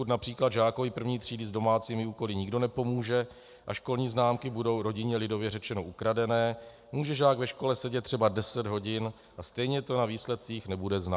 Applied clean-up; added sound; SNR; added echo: none; none; none; none.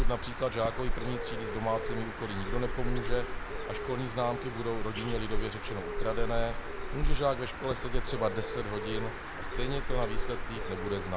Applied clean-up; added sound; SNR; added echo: none; Bird; -3 dB; none.